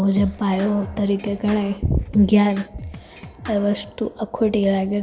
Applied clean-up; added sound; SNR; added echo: none; Drum kit; 15 dB; none.